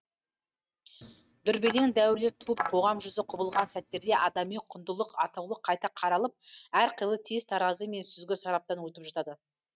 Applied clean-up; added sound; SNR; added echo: neural mask model RNNoise.